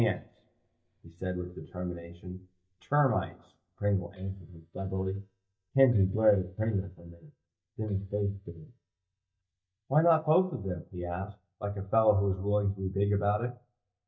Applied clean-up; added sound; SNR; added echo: neural mask model DeepFilterNet 3.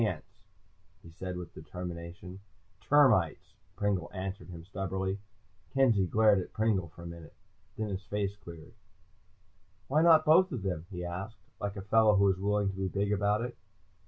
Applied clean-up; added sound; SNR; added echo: none; none; none; none.